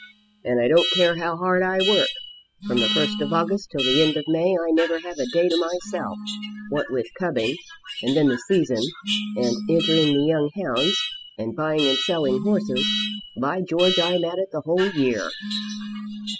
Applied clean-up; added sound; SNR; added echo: classical method spectral subtraction.